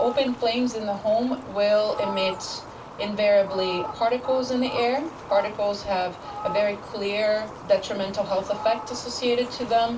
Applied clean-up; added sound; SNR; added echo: none; Fowl; 12 dB; reverberation time 0.2 s.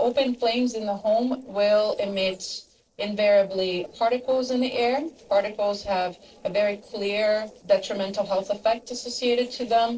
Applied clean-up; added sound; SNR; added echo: neural separator model SepFormer DNS4.